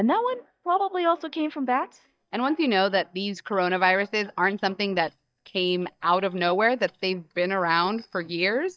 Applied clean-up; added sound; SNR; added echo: neural mask model DeepFilterNet 3.